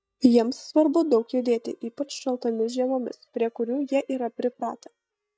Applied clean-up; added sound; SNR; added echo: neural mask model DeepFilterNet 3.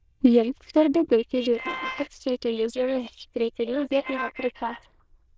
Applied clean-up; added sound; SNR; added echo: neural diffusion model UNIVERSE++.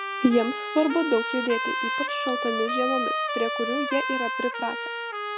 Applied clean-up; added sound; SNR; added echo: none; Trumpet; 2 dB; none.